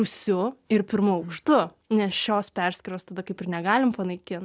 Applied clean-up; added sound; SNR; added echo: none; none; none; none.